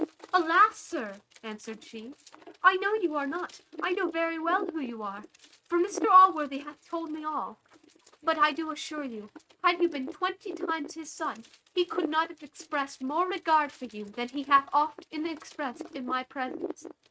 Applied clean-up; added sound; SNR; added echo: neural mask model RNNoise.